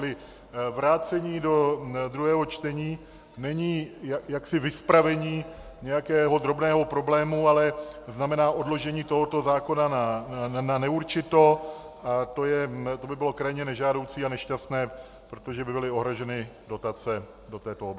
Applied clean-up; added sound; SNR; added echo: none; none; none; none.